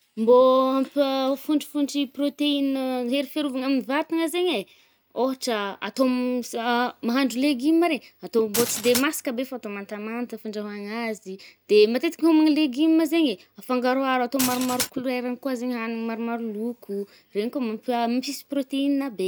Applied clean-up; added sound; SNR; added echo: none; Glass; 7 dB; none.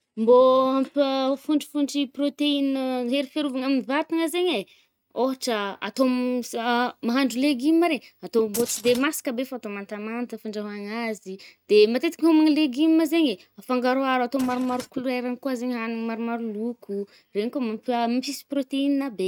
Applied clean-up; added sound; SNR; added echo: neural mask model RNNoise.